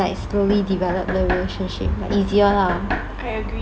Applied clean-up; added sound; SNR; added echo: none; Knock; 9 dB; none.